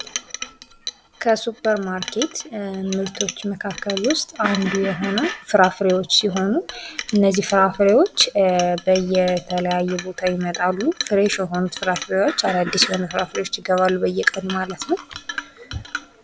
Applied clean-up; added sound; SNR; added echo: none; Chink, clink; 14 dB; none.